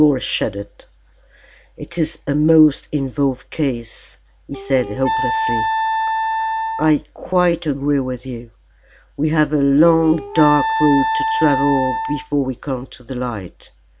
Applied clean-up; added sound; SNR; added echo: none; Wind instrument, woodwind instrument; 3 dB; none.